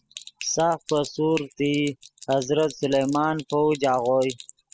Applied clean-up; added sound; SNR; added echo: classical method spectral subtraction.